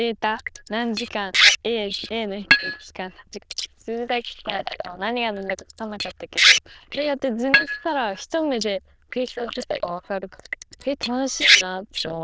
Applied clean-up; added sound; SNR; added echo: neural diffusion model UNIVERSE++.